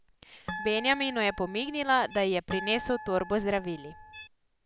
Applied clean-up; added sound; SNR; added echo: none; Harp; 11 dB; none.